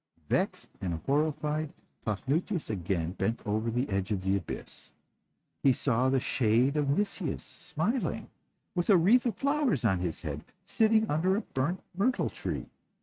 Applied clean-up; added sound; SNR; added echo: neural mask model RNNoise.